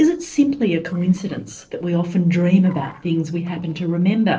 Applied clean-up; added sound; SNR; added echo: neural separator model SepFormer DNS4.